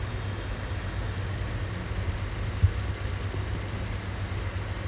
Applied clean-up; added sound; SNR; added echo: none; Liquid; 15 dB; none.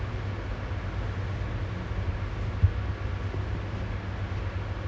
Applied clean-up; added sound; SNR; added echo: none; none; none; none.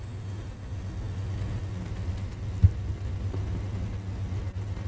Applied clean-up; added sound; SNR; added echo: neural mask model RNNoise.